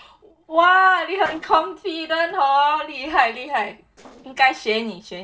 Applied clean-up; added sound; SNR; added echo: neural separator model SepFormer DNS4.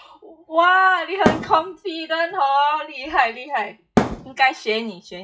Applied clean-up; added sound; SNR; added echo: classical method WPE with log-MMSE.